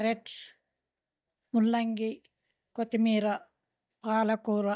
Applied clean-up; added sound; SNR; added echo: neural mask model DeepFilterNet 3.